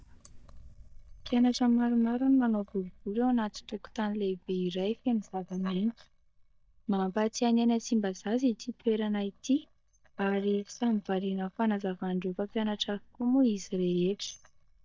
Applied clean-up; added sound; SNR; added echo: neural mask model DeepFilterNet 3.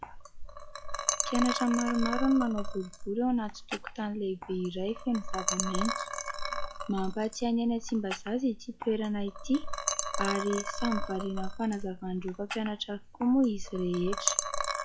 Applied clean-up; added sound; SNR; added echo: classical method log-MMSE.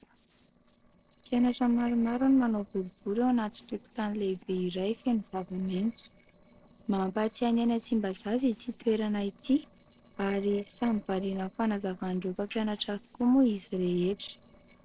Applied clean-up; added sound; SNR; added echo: neural separator model SepFormer DNS4.